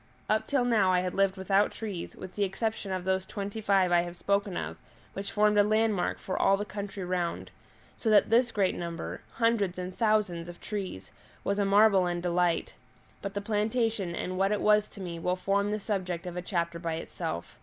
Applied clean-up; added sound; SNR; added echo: none; none; none; none.